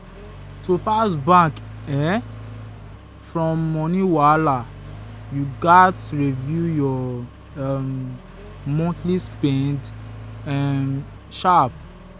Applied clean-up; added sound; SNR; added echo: none; Accelerating, revving, vroom; 15 dB; none.